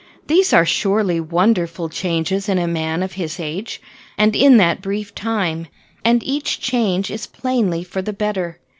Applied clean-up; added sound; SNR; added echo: none; none; none; none.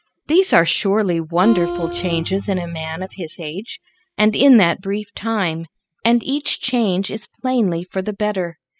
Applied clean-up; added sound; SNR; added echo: classical method spectral subtraction.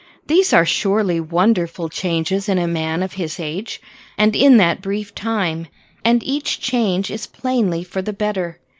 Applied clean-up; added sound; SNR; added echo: neural mask model Resemble Enhance denoiser.